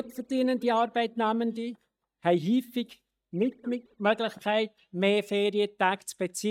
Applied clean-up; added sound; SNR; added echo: neural mask model DeepFilterNet 3.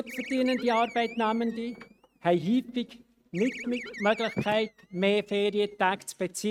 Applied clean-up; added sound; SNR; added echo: neural mask model RNNoise.